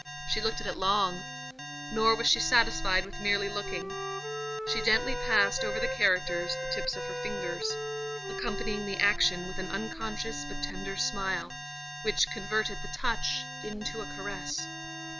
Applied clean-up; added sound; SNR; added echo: none; Alarm + Wind instrument, woodwind instrument; 6 dB; none.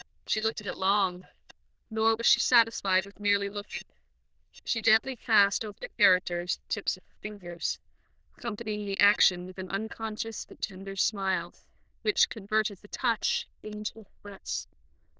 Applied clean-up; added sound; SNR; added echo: neural diffusion model UNIVERSE++.